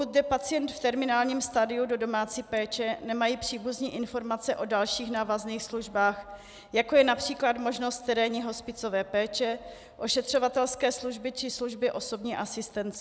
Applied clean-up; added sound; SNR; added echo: none; none; none; none.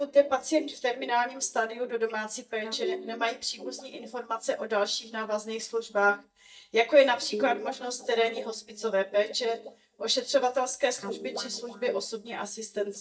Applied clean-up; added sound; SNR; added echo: neural mask model DeepFilterNet 3.